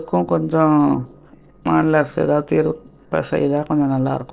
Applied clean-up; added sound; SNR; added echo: neural separator model SepFormer DNS4.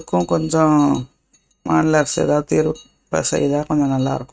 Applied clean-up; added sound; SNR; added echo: neural mask model RNNoise.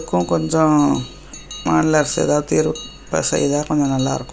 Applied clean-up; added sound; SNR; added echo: none; Bell; 20 dB; none.